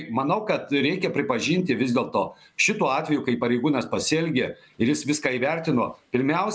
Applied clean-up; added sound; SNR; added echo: none; none; none; none.